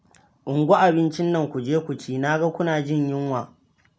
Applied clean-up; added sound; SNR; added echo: none; none; none; none.